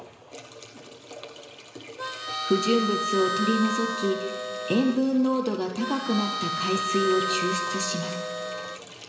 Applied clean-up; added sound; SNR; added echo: none; Harmonica; 3 dB; reverberation time 2.1 s.